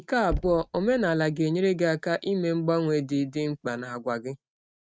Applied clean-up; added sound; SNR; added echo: neural mask model RNNoise.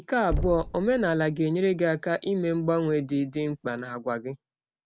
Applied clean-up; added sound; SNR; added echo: none; Knock; 11 dB; none.